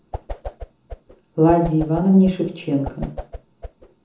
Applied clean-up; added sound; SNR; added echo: none; Whoosh, swoosh, swish; 13 dB; reverberation time 0.5 s.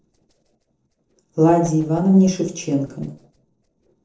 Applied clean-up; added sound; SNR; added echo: neural separator model SepFormer DNS4.